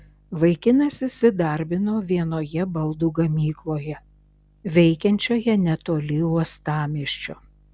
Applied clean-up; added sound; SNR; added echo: none; none; none; none.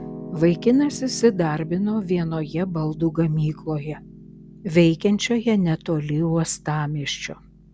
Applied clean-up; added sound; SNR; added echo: none; Piano; 17 dB; none.